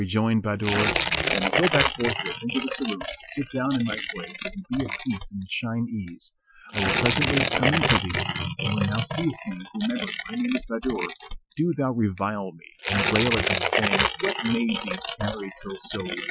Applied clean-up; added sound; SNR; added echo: classical method Wiener filter.